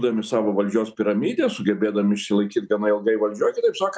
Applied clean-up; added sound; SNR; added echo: none; none; none; none.